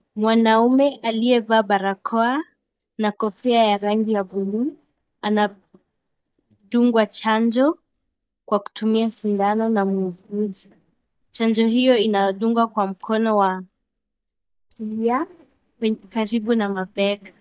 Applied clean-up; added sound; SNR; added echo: neural mask model DeepFilterNet 3.